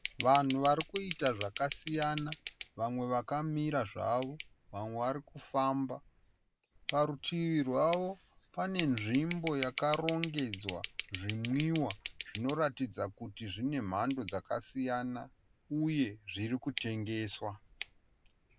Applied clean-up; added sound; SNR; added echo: none; Scissors; -1 dB; none.